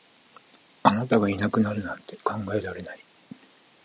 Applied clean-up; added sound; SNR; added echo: none; none; none; none.